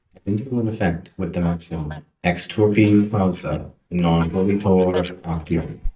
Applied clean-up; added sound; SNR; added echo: neural mask model DeepFilterNet 3.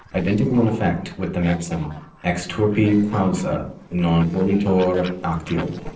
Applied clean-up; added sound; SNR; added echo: neural separator model SepFormer DNS4.